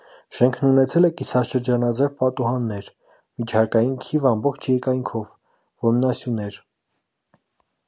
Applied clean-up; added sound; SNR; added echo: none; none; none; none.